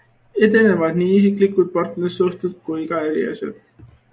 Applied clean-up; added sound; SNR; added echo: none; none; none; none.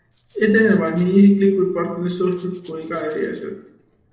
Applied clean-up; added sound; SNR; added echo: neural separator model SepFormer DNS4.